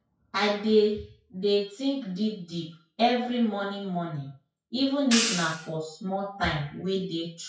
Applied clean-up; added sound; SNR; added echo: classical method WPE with log-MMSE.